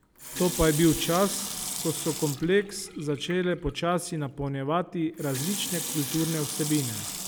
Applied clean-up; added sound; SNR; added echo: none; Sink (filling or washing) / Water tap, faucet; 8 dB; none.